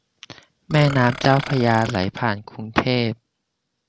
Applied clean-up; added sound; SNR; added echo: none; Burping, eructation; 13 dB; none.